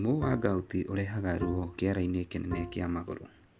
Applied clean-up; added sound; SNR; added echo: none; Bowed string instrument; 11 dB; none.